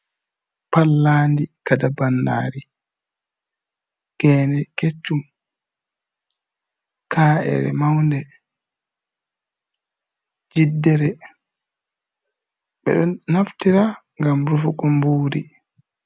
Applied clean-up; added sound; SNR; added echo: none; none; none; none.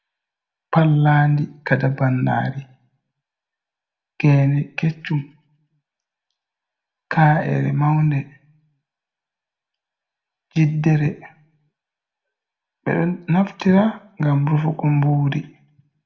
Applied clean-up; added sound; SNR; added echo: none; none; none; reverberation time 0.5 s.